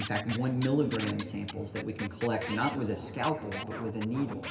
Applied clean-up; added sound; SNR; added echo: none; Scratching (performance technique); 11 dB; reverberation time 1.9 s.